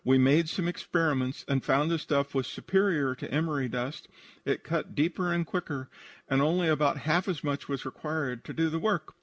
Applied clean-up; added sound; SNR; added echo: none; none; none; none.